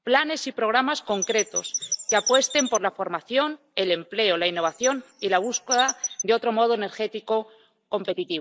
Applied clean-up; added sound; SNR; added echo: neural mask model Resemble Enhance denoiser.